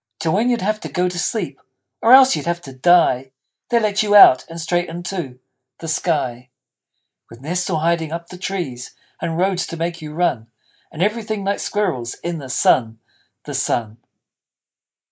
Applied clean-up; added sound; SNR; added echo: neural mask model Resemble Enhance denoiser.